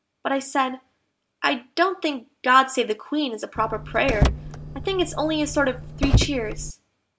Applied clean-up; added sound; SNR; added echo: none; Car; 1 dB; none.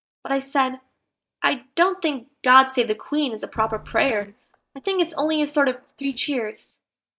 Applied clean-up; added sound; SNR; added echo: neural mask model DeepFilterNet 3.